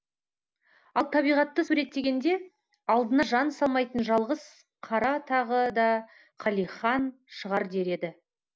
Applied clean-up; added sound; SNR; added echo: none; none; none; none.